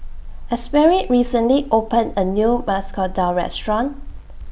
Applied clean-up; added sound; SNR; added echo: none; none; none; none.